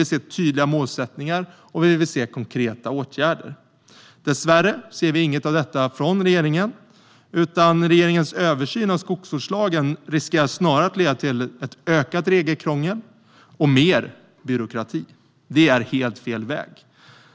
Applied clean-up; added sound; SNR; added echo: none; none; none; none.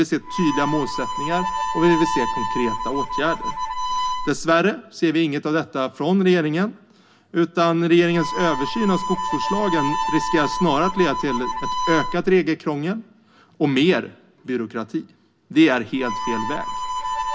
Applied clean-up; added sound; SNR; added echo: none; Harmonica; 6 dB; reverberation time 0.3 s.